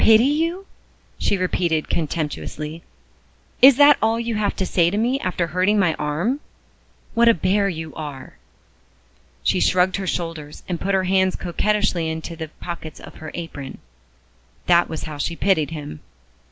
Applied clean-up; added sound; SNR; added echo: none; none; none; none.